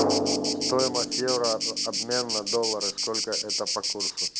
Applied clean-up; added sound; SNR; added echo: none; Insect + Drum; -3 dB; none.